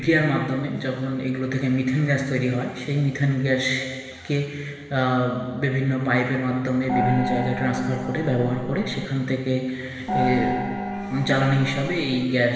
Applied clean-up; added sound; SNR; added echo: none; Gong; 5 dB; reverberation time 1.6 s.